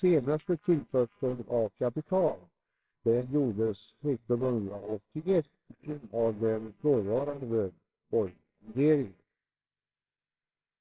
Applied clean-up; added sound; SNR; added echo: neural separator model SepFormer WHAMR!.